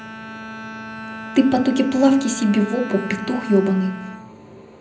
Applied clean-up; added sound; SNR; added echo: none; Bowed string instrument; 13 dB; reverberation time 0.5 s.